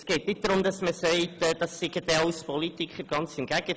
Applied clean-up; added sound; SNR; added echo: none; none; none; none.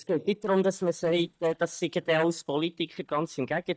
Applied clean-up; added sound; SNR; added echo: neural mask model DeepFilterNet 3.